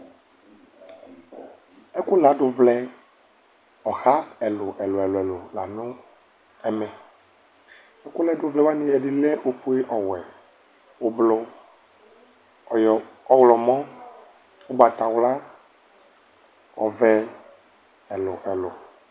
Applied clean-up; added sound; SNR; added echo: none; none; none; none.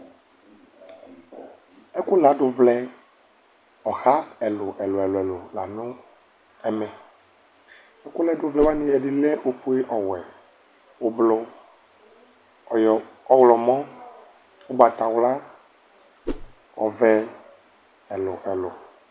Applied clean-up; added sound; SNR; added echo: none; Whoosh, swoosh, swish; 7 dB; none.